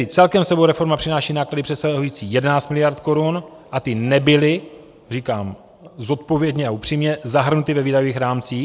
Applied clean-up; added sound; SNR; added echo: none; none; none; none.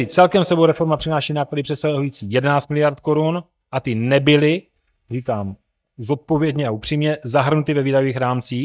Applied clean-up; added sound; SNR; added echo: neural mask model DeepFilterNet 3.